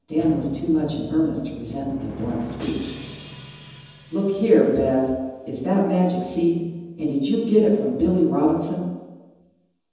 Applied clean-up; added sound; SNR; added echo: none; Drum; 18 dB; reverberation time 1.1 s.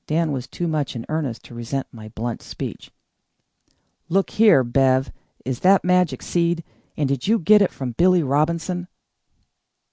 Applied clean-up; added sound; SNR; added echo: none; none; none; none.